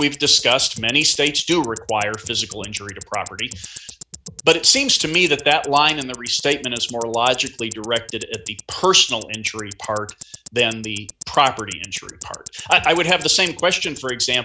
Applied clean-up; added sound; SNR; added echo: none; Tick-tock; 17 dB; none.